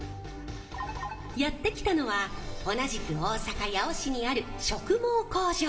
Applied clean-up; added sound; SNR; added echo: none; none; none; reverberation time 0.9 s.